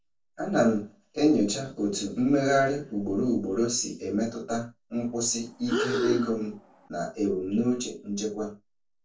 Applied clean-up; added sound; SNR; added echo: neural separator model SepFormer DNS4.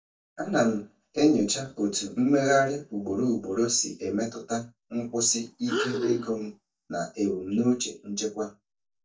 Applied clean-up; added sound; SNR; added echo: neural mask model DeepFilterNet 3.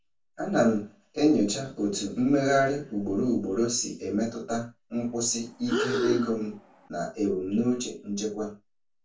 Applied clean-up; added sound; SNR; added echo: none; Breathing; 6 dB; reverberation time 0.2 s.